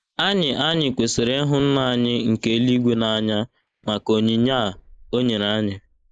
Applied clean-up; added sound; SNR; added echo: neural mask model Resemble Enhance denoiser.